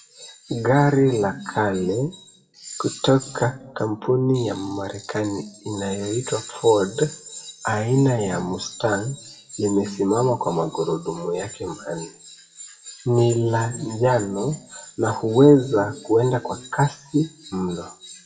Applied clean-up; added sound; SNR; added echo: classical method WPE with log-MMSE.